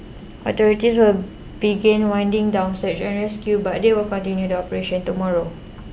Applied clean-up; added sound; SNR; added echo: none; none; none; none.